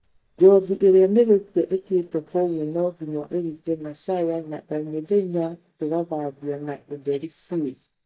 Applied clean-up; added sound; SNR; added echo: neural mask model DeepFilterNet 3.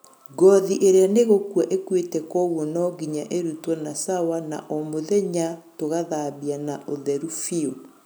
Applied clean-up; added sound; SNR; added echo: none; none; none; none.